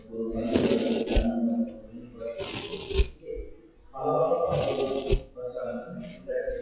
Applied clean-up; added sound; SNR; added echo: classical method WPE with log-MMSE.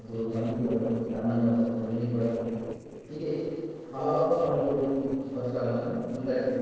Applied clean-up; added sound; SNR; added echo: neural separator model SepFormer DNS4.